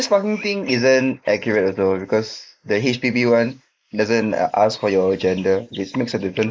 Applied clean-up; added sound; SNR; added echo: neural mask model Resemble Enhance denoiser.